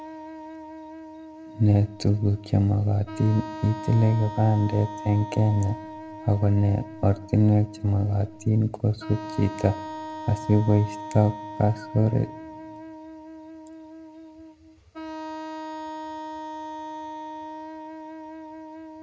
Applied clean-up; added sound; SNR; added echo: none; Wind instrument, woodwind instrument; 13 dB; reverberation time 0.4 s.